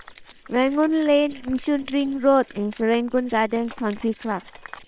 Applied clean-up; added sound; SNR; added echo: neural separator model SepFormer WHAM!.